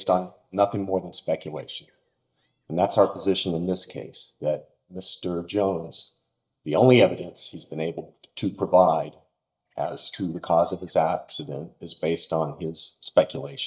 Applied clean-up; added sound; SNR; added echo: neural mask model DeepFilterNet 3.